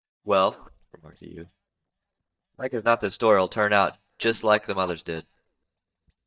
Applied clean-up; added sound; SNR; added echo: neural mask model DeepFilterNet 3.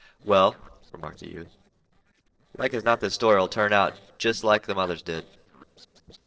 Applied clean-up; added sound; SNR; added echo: neural separator model SepFormer DNS4.